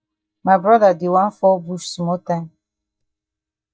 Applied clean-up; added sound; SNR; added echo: neural mask model DeepFilterNet 3.